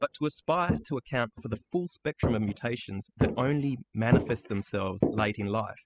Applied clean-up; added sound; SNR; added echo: classical method spectral subtraction.